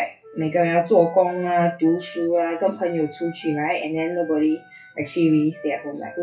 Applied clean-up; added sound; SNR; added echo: classical method WPE with log-MMSE.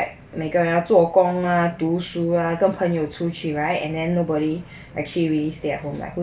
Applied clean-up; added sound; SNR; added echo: none; none; none; none.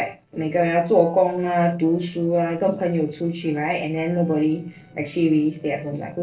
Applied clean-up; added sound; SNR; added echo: neural separator model SepFormer DNS4.